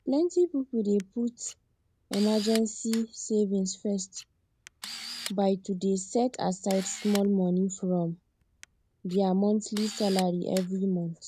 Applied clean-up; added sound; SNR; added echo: none; Camera; 17 dB; none.